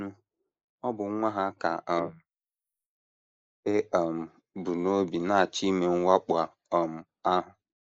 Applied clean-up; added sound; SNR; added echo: neural mask model Resemble Enhance denoiser.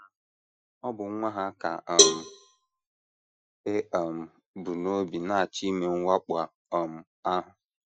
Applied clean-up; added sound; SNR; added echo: classical method Wiener filter.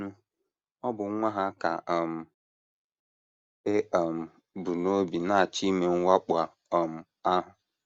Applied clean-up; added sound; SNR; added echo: none; none; none; none.